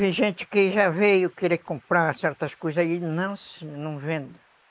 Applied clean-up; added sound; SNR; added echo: neural mask model Resemble Enhance denoiser.